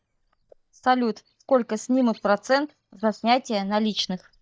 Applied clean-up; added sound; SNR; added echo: neural mask model DeepFilterNet 3.